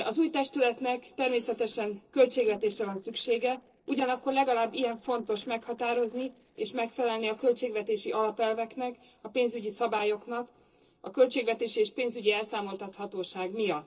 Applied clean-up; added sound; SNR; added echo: neural separator model SepFormer DNS4.